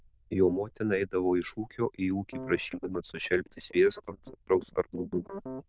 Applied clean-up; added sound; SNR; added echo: neural diffusion model UNIVERSE++.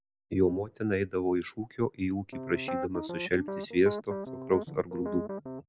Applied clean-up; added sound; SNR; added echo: none; Piano; 7 dB; none.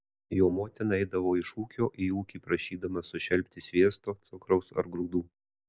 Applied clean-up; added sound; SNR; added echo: none; none; none; none.